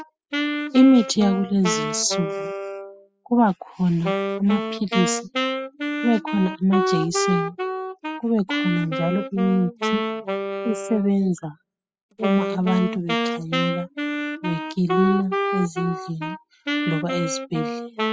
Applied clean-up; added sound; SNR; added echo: classical method spectral subtraction.